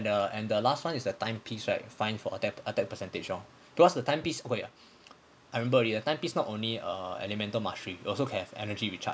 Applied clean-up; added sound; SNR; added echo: none; none; none; none.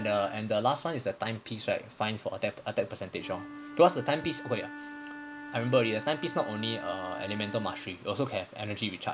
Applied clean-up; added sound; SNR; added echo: none; Wind instrument, woodwind instrument; 14 dB; none.